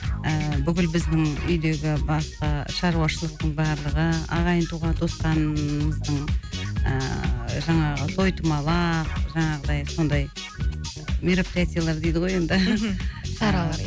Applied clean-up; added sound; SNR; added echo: none; none; none; none.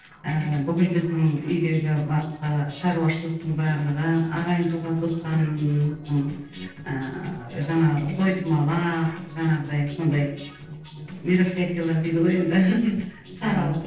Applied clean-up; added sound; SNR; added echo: neural separator model SepFormer DNS4.